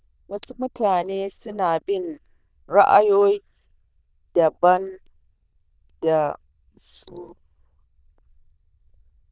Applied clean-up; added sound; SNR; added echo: neural diffusion model UNIVERSE++.